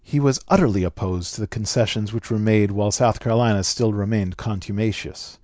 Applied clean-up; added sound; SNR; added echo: none; none; none; none.